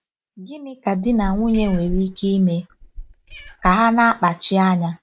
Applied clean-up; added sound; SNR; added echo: neural mask model RNNoise.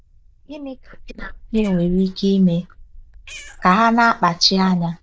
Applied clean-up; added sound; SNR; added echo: neural diffusion model UNIVERSE++.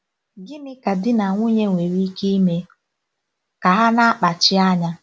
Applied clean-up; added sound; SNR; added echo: none; none; none; none.